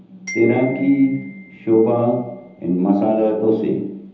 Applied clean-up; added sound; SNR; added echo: none; Glockenspiel; 19 dB; reverberation time 0.9 s.